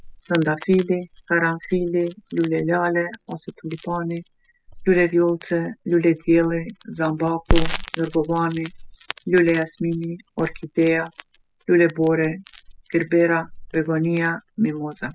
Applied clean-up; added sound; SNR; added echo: classical method spectral subtraction.